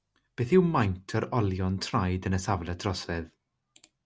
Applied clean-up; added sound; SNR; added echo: none; none; none; none.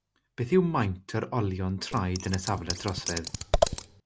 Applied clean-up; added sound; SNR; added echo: none; Scissors; 1 dB; none.